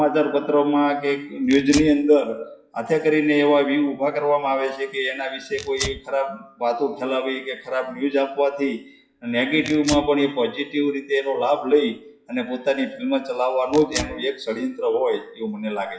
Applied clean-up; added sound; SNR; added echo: classical method WPE with log-MMSE.